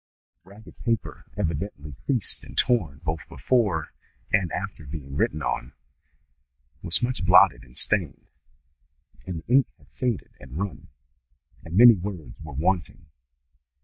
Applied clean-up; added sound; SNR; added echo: neural mask model DeepFilterNet 3.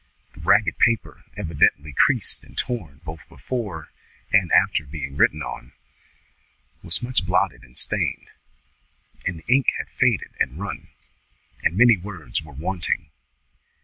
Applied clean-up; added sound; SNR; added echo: none; none; none; none.